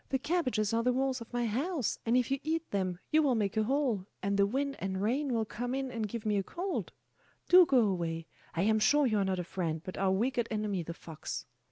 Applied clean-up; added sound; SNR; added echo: none; none; none; none.